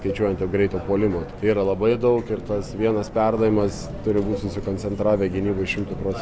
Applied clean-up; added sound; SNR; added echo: none; Cowbell; 18 dB; none.